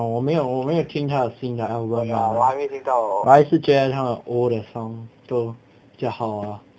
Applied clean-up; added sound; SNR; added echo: none; none; none; none.